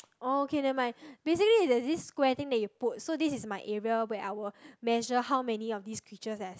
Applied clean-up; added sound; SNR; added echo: none; none; none; none.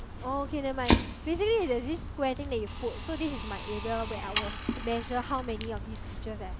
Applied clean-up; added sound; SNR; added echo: none; Sawing + Fire; 1 dB; none.